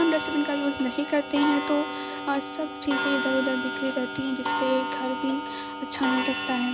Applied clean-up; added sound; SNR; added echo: none; Clock; 4 dB; none.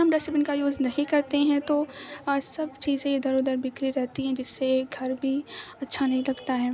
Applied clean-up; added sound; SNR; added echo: none; none; none; none.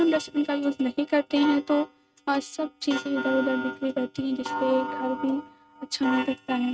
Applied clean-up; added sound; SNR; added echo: neural mask model RNNoise.